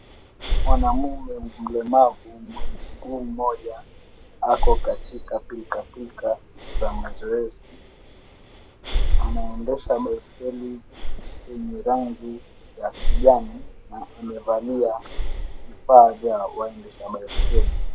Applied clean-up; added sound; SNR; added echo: none; Breathing; 0 dB; none.